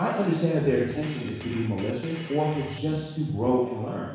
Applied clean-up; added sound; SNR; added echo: none; Drum kit; 16 dB; reverberation time 1.1 s.